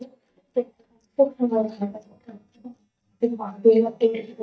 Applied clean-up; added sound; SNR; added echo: neural mask model DeepFilterNet 3.